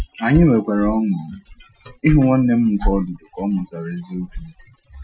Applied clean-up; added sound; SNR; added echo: classical method Wiener filter.